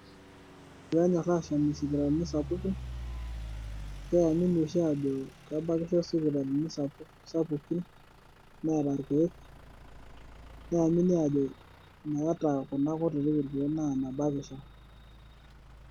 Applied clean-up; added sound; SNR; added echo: none; Idling / Truck; 15 dB; none.